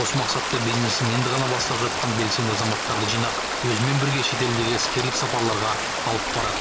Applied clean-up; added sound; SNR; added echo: none; Stream; 1 dB; none.